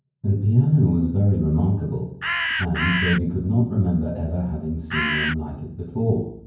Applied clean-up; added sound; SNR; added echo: none; Bird; 2 dB; reverberation time 0.9 s.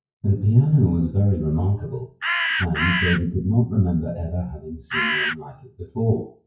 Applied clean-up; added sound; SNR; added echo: classical method WPE with log-MMSE.